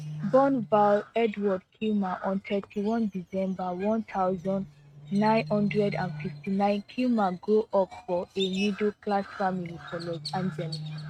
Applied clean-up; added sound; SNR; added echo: neural mask model RNNoise.